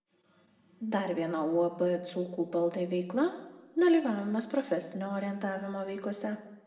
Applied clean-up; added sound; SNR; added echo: none; none; none; reverberation time 1.2 s.